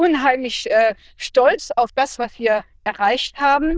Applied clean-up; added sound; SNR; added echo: neural diffusion model UNIVERSE++.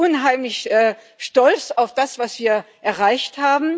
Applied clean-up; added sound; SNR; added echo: none; none; none; none.